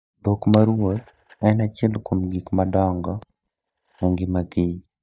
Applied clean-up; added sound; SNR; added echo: neural mask model DeepFilterNet 3.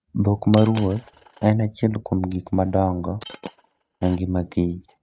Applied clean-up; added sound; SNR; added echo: neural mask model RNNoise.